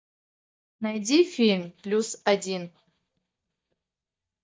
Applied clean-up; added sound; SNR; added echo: neural mask model DeepFilterNet 3.